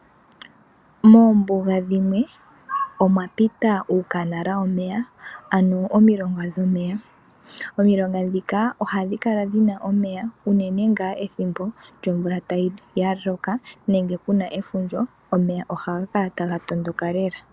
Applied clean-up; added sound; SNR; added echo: none; none; none; none.